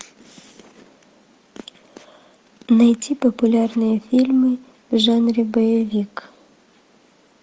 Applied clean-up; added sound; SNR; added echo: none; none; none; none.